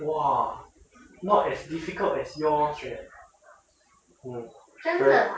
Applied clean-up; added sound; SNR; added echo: none; none; none; none.